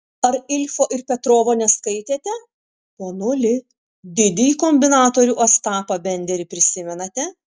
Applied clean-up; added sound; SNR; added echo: none; none; none; none.